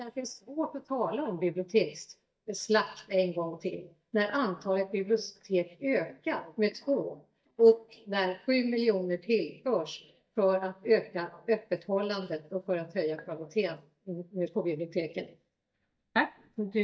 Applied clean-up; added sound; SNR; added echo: neural mask model DeepFilterNet 3.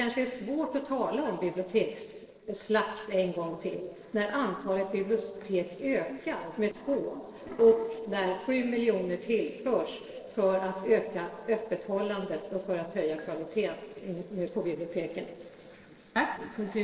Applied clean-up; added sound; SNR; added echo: neural separator model SepFormer DNS4.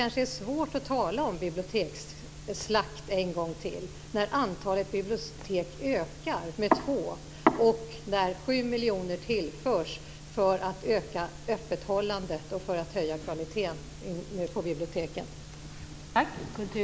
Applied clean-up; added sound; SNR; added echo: none; none; none; none.